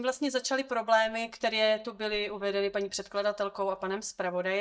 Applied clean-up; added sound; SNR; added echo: neural mask model DeepFilterNet 3.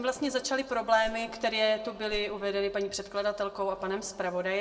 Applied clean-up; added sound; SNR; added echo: none; Whoosh, swoosh, swish; 14 dB; reverberation time 1.2 s.